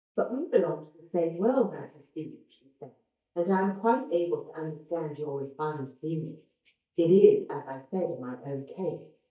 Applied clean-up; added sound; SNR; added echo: neural mask model DeepFilterNet 3.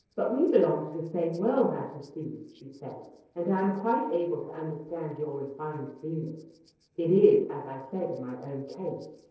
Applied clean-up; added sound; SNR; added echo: neural separator model SepFormer DNS4.